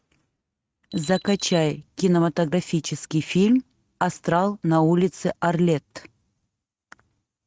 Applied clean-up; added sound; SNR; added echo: neural mask model RNNoise.